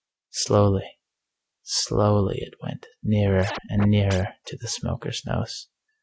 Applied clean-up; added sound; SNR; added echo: neural mask model RNNoise.